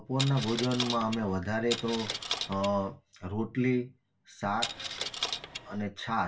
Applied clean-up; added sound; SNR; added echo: none; Coin (dropping); 6 dB; reverberation time 0.1 s.